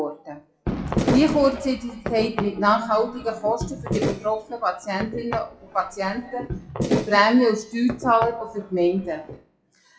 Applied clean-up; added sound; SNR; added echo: classical method WPE with log-MMSE.